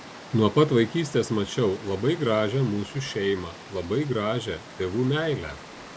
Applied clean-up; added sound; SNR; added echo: none; Water; 17 dB; none.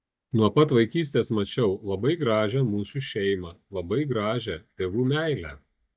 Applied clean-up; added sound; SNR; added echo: neural mask model DeepFilterNet 3.